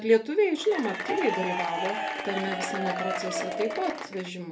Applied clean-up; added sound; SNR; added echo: none; Applause / Crowd / Cheering; 4 dB; reverberation time 0.3 s.